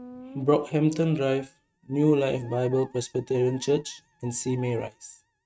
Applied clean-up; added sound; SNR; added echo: neural mask model RNNoise.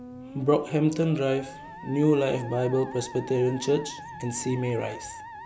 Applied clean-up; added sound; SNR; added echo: none; Musical instrument; 15 dB; none.